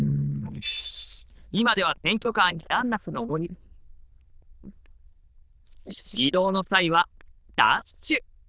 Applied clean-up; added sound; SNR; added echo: neural diffusion model UNIVERSE++.